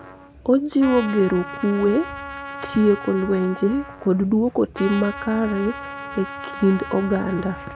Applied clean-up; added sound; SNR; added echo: none; Trumpet; 13 dB; none.